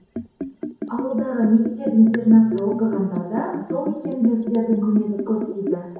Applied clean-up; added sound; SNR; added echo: none; Liquid; 9 dB; reverberation time 0.9 s.